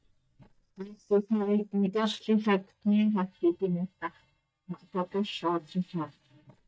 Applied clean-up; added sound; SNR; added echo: neural mask model DeepFilterNet 3.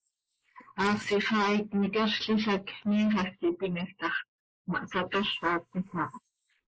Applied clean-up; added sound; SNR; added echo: neural mask model Resemble Enhance denoiser.